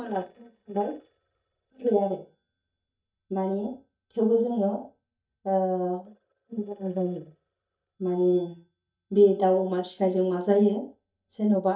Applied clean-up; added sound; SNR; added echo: neural mask model DeepFilterNet 3.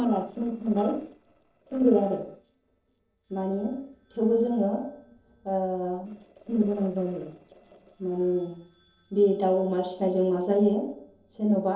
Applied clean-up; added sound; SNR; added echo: neural separator model SepFormer DNS4.